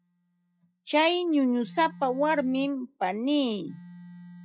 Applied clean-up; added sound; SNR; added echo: classical method log-MMSE.